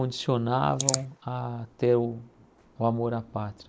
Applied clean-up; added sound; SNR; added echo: neural mask model Resemble Enhance denoiser.